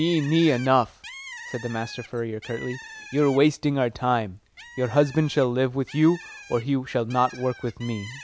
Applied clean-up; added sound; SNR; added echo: none; Bird; 19 dB; none.